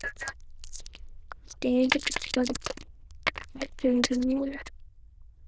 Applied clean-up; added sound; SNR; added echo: neural diffusion model UNIVERSE++.